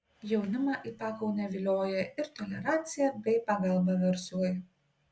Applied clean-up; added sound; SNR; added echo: none; none; none; none.